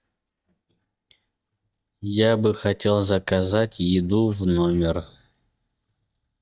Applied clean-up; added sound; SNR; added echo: neural mask model DeepFilterNet 3.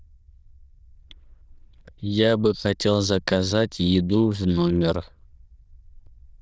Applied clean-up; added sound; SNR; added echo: neural diffusion model UNIVERSE++.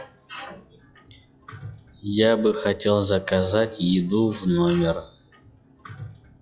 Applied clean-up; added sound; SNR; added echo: classical method log-MMSE.